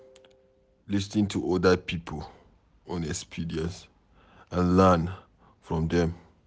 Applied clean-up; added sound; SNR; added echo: none; none; none; none.